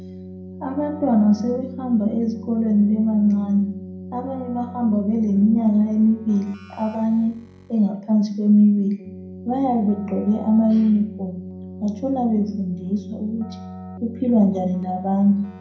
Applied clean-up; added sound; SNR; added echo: none; Keyboard (musical); 15 dB; reverberation time 0.4 s.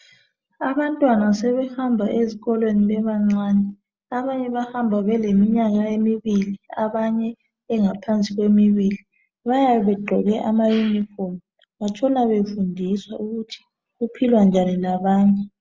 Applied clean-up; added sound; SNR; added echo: none; none; none; none.